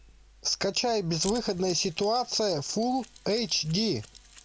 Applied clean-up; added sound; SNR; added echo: none; Mechanisms; 19 dB; none.